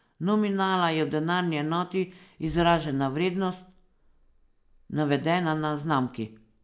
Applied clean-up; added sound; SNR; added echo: none; none; none; none.